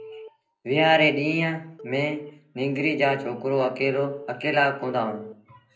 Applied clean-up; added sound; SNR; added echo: none; Telephone; 18 dB; reverberation time 0.5 s.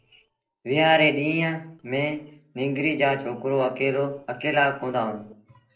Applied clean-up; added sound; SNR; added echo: neural separator model SepFormer DNS4.